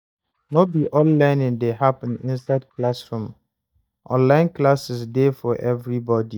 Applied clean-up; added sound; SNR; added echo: neural mask model DeepFilterNet 3.